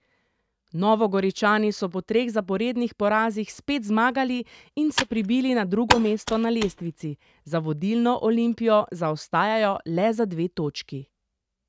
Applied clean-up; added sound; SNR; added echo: neural mask model RNNoise.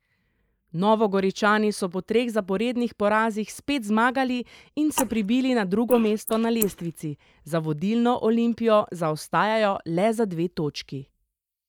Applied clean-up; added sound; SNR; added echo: neural mask model Resemble Enhance denoiser.